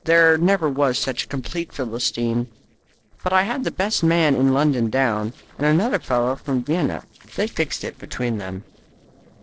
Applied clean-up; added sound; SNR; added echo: neural separator model SepFormer DNS4.